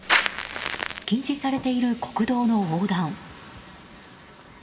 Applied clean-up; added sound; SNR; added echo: none; Crackle; -3 dB; reverberation time 0.8 s.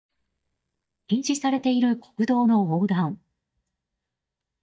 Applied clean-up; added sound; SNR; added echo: neural mask model DeepFilterNet 3.